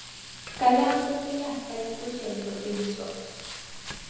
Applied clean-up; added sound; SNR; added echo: none; Frying (food); 12 dB; reverberation time 1.2 s.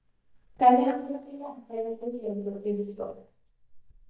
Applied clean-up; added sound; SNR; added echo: neural mask model DeepFilterNet 3.